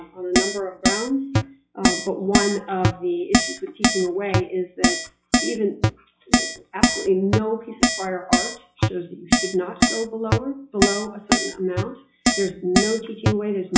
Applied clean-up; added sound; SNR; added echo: classical method WPE with log-MMSE.